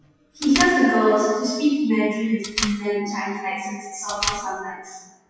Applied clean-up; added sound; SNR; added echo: classical method WPE with log-MMSE.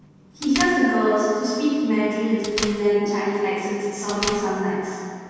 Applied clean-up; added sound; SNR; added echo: none; Door; 13 dB; reverberation time 2.1 s.